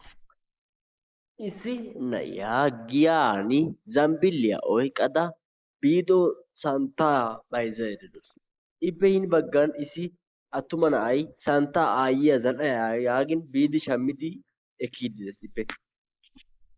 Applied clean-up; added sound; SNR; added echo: neural mask model Resemble Enhance denoiser.